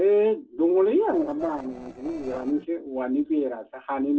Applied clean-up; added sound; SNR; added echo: neural separator model SepFormer DNS4.